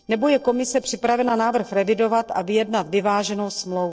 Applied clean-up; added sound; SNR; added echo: neural separator model SepFormer DNS4.